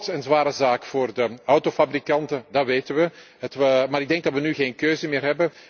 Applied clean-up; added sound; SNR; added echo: none; none; none; none.